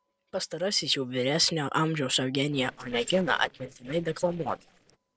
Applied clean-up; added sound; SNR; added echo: neural separator model SepFormer DNS4.